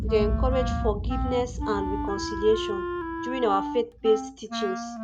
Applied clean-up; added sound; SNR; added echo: none; Boom + Wind instrument, woodwind instrument; 2 dB; none.